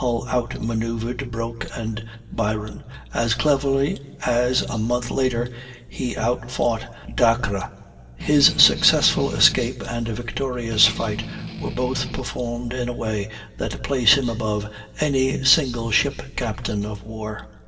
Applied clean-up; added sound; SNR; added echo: none; Strum; 9 dB; reverberation time 1.7 s.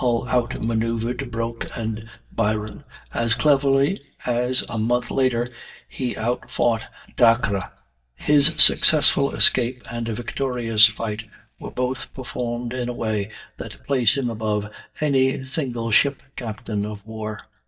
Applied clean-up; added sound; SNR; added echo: neural mask model DeepFilterNet 3.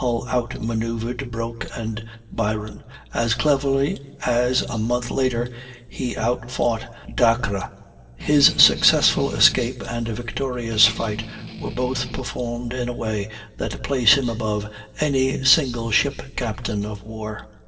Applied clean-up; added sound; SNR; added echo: neural separator model SepFormer DNS4.